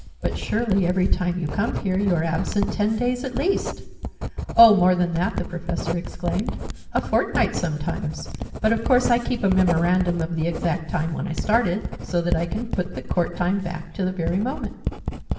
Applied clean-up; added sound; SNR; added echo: none; Writing; 6 dB; reverberation time 0.8 s.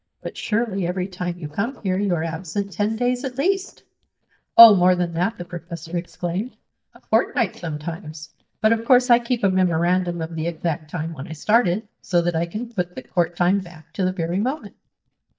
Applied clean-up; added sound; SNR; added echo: neural mask model DeepFilterNet 3.